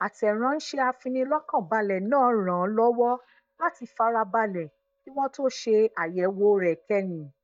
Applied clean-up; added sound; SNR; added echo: neural mask model DeepFilterNet 3.